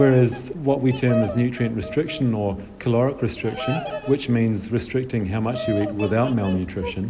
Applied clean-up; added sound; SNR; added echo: none; Bird vocalization, bird call, bird song; 12 dB; none.